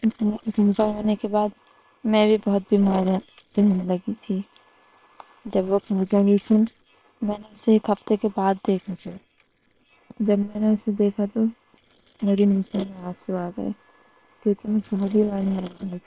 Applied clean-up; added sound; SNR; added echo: neural separator model SepFormer WHAM!.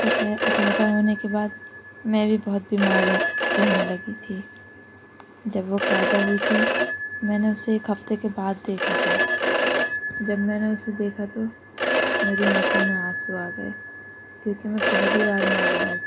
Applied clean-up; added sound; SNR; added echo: none; Telephone; -1 dB; none.